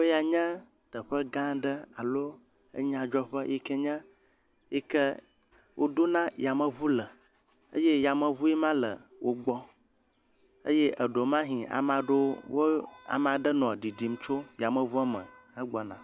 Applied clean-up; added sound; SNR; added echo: none; none; none; none.